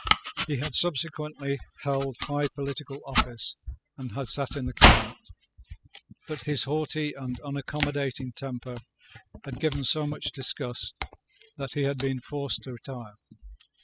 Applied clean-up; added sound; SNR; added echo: classical method spectral subtraction.